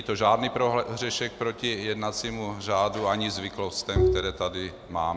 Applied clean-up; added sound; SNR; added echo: none; Bowed string instrument; -1 dB; none.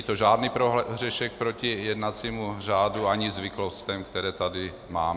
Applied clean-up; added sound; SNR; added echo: none; none; none; none.